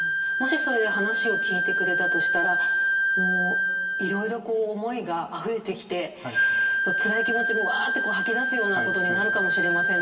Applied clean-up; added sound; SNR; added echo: none; Wind instrument, woodwind instrument; -4 dB; reverberation time 2.3 s.